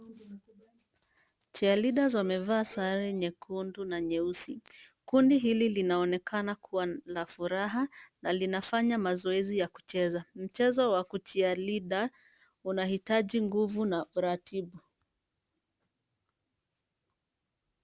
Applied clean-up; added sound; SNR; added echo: none; Siren; 20 dB; none.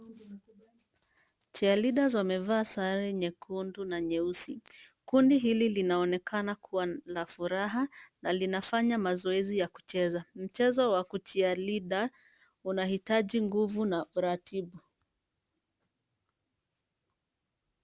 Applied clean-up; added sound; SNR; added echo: none; none; none; none.